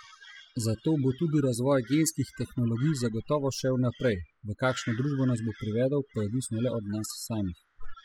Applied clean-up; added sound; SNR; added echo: classical method spectral subtraction.